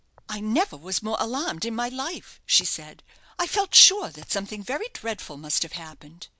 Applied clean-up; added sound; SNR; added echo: none; none; none; none.